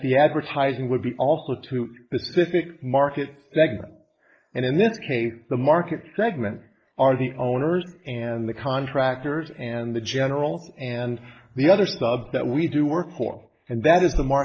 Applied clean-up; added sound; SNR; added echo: neural mask model Resemble Enhance denoiser.